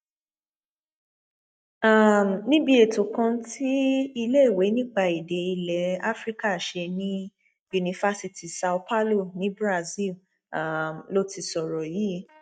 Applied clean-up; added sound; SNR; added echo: neural mask model DeepFilterNet 3.